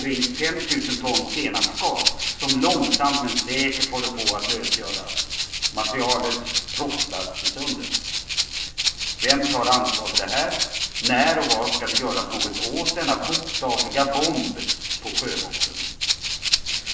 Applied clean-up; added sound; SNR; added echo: none; Rattle (instrument); 0 dB; reverberation time 0.9 s.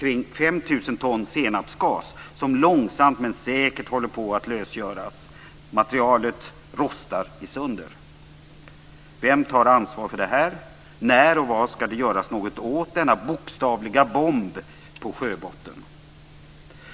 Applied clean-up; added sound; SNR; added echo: none; none; none; none.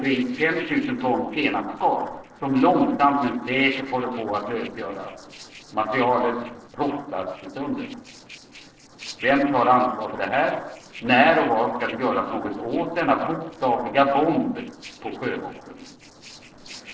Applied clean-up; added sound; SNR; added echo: neural separator model SepFormer DNS4.